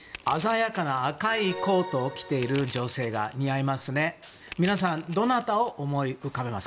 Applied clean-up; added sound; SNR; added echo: none; Crushing; 19 dB; none.